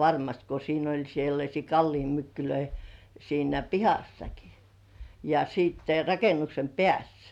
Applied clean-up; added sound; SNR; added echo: none; none; none; none.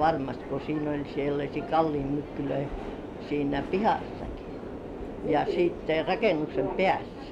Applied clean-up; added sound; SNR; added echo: none; Subway, metro, underground; 7 dB; none.